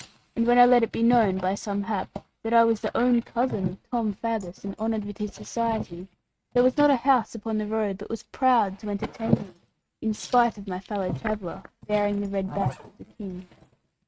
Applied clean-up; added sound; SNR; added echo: neural mask model RNNoise.